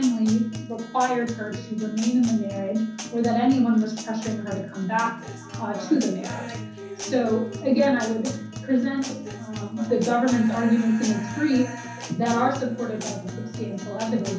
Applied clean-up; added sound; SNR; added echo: none; Guitar; 11 dB; reverberation time 0.6 s.